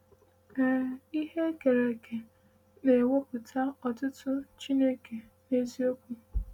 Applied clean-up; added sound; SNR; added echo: none; none; none; none.